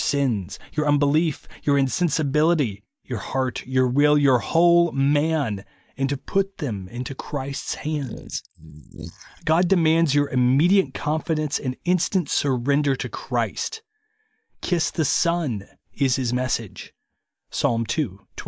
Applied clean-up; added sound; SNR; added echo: neural mask model Resemble Enhance denoiser.